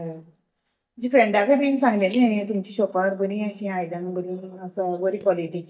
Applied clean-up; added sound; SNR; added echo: neural mask model DeepFilterNet 3.